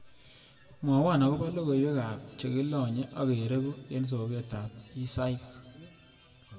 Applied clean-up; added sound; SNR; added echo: none; none; none; reverberation time 1.5 s.